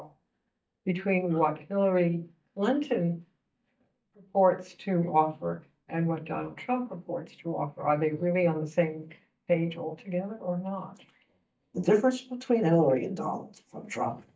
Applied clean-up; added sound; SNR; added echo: neural mask model DeepFilterNet 3.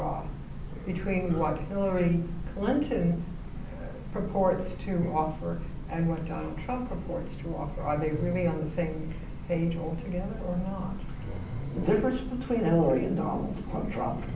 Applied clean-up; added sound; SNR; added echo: none; Train; 6 dB; reverberation time 0.6 s.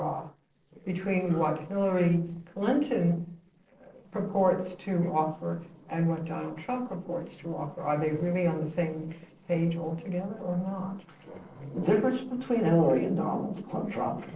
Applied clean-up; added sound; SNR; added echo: neural separator model SepFormer DNS4.